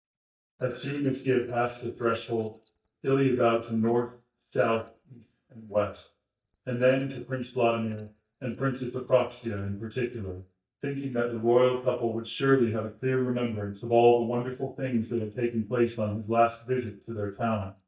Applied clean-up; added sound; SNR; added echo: neural mask model DeepFilterNet 3.